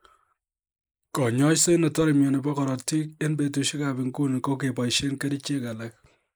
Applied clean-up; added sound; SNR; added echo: neural mask model Resemble Enhance denoiser.